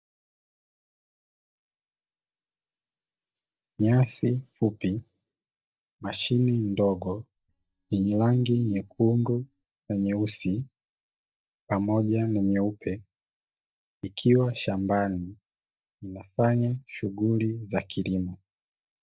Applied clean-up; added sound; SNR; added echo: neural mask model DeepFilterNet 3.